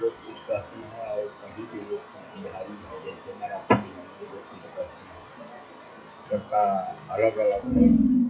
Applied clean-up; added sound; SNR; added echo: classical method WPE with log-MMSE.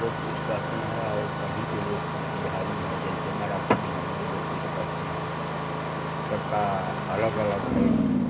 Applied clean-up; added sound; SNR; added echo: none; Engine starting; -3 dB; reverberation time 0.2 s.